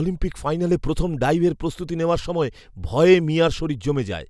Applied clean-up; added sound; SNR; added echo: none; none; none; none.